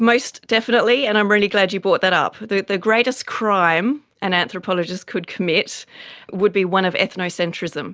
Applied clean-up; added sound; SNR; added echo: none; none; none; none.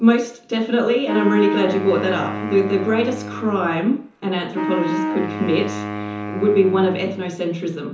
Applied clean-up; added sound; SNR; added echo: none; Wind instrument, woodwind instrument; 7 dB; reverberation time 0.6 s.